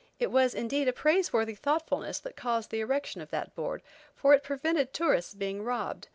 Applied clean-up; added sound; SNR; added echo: none; none; none; none.